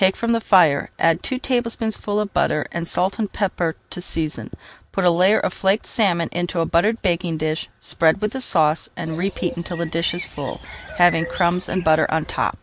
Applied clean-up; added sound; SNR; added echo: none; Bird; 14 dB; none.